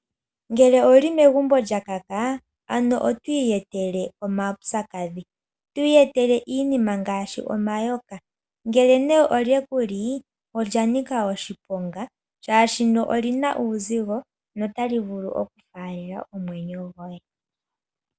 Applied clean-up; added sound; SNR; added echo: none; none; none; none.